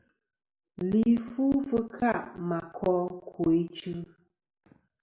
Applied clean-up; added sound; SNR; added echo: none; none; none; none.